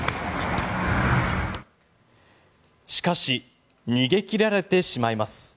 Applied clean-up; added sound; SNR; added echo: none; none; none; none.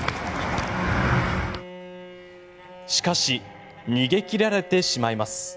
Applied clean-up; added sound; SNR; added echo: none; Bowed string instrument; 15 dB; none.